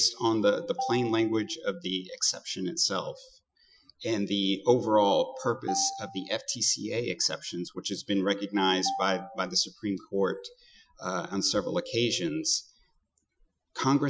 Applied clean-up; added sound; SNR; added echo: classical method Wiener filter.